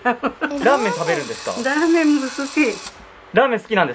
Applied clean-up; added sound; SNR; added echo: none; Drill; 16 dB; none.